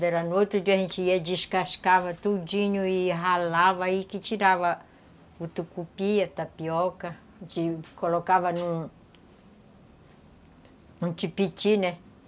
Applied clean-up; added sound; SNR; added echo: none; none; none; none.